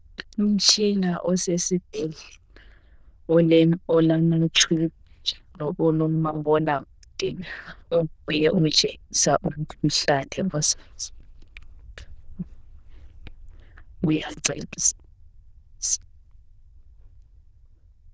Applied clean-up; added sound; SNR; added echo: neural diffusion model UNIVERSE++.